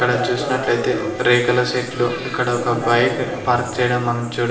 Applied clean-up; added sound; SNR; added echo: none; none; none; reverberation time 1.1 s.